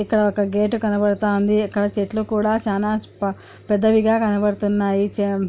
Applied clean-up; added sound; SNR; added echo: none; none; none; none.